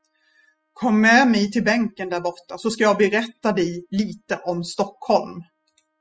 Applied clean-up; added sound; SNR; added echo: classical method spectral subtraction.